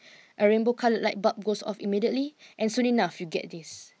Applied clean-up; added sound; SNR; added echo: none; none; none; none.